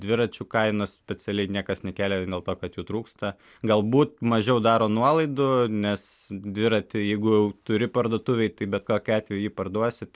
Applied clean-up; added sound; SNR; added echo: none; none; none; none.